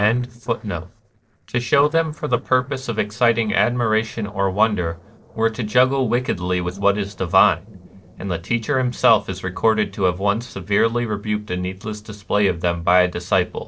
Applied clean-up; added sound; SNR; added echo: neural separator model SepFormer DNS4.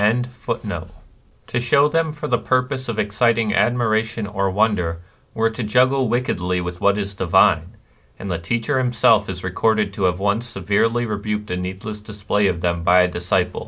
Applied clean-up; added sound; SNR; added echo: none; none; none; none.